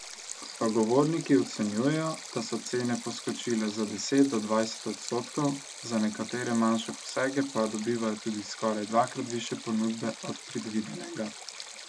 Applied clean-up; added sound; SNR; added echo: none; Stream; 13 dB; none.